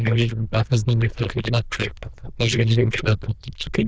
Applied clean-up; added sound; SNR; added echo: neural diffusion model UNIVERSE++.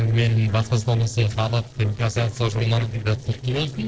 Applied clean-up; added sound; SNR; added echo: neural separator model SepFormer DNS4.